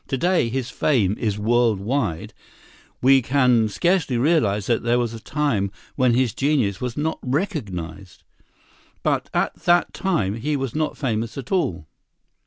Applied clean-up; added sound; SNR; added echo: none; none; none; none.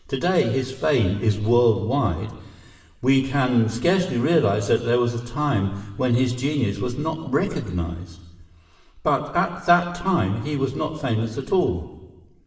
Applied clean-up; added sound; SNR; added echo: none; none; none; reverberation time 1.2 s.